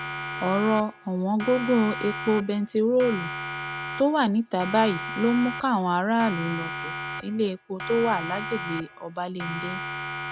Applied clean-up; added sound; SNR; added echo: none; Siren; 9 dB; none.